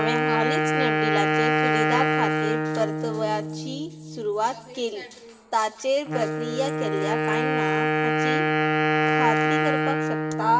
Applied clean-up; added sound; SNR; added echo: none; Wind instrument, woodwind instrument; -4 dB; reverberation time 1.4 s.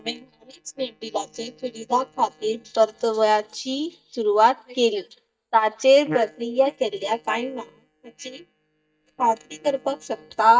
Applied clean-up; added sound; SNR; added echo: neural mask model DeepFilterNet 3.